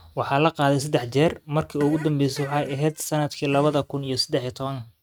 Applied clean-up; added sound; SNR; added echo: neural mask model RNNoise.